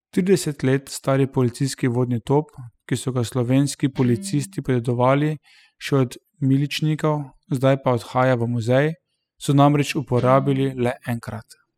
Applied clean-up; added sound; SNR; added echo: classical method spectral subtraction.